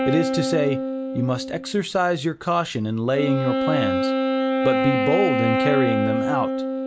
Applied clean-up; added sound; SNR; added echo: none; Wind instrument, woodwind instrument; 0 dB; none.